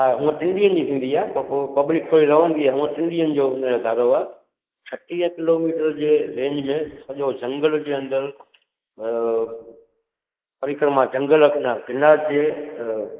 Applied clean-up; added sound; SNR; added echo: neural mask model Resemble Enhance denoiser.